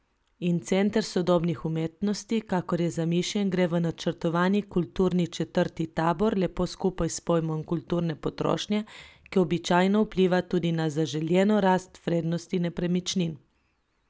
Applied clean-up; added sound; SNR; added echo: none; none; none; none.